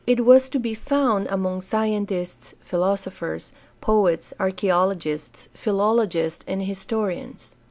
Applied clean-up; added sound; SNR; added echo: none; none; none; none.